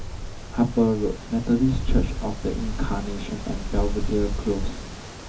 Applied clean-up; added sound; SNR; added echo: none; Wind; 2 dB; reverberation time 0.3 s.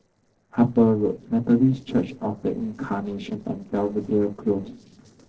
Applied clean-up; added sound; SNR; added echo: neural separator model SepFormer DNS4.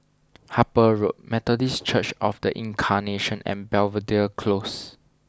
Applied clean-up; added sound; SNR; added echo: none; none; none; none.